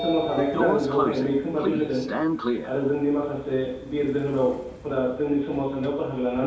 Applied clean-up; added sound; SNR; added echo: none; Sliding door / Train; 6 dB; reverberation time 2.2 s.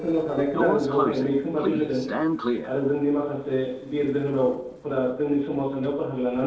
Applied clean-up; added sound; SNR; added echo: neural separator model SepFormer DNS4.